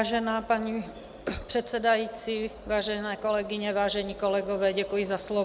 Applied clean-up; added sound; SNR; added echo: none; none; none; none.